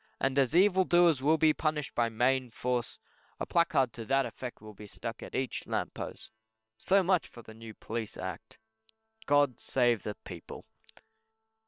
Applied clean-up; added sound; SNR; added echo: neural separator model SepFormer WHAM!.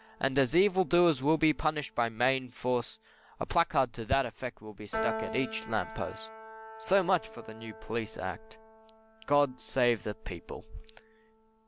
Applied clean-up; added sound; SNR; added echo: none; Piano; 14 dB; none.